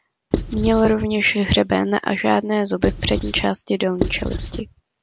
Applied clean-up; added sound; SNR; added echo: none; Writing; 4 dB; none.